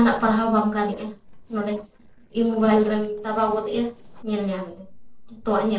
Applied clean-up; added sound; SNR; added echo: neural separator model SepFormer DNS4.